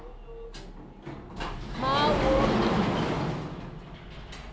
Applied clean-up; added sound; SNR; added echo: none; Sliding door; -4 dB; none.